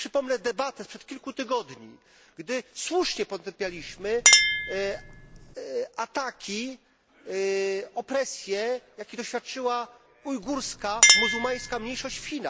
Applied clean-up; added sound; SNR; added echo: none; Chink, clink; -2 dB; none.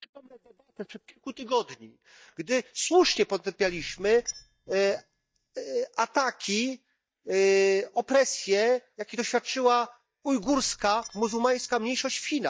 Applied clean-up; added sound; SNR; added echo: neural mask model DeepFilterNet 3.